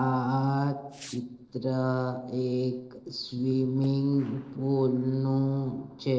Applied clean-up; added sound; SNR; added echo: neural separator model SepFormer DNS4.